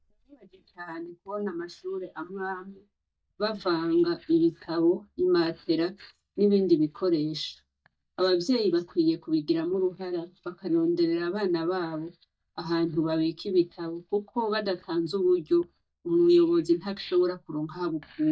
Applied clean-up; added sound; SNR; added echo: neural mask model DeepFilterNet 3.